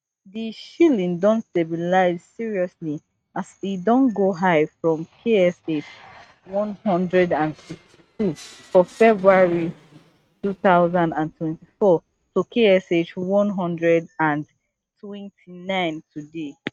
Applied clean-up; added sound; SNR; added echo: neural mask model RNNoise.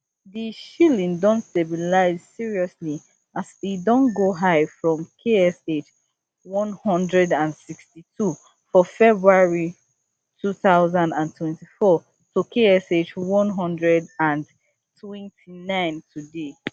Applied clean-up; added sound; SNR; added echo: none; none; none; none.